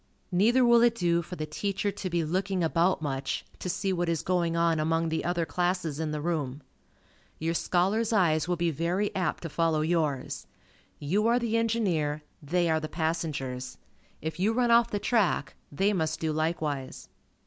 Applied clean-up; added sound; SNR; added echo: none; none; none; none.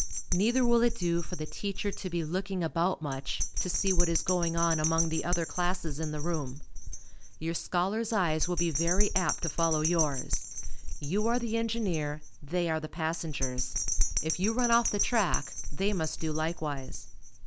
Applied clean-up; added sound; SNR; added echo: none; Bell; -1 dB; none.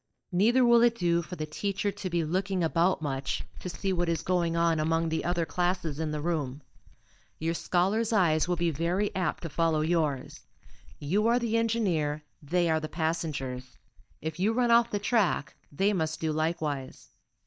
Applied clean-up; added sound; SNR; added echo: neural mask model DeepFilterNet 3.